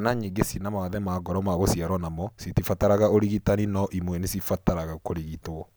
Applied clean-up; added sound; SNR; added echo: none; none; none; none.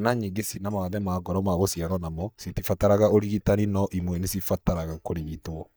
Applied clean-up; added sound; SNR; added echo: neural mask model DeepFilterNet 3.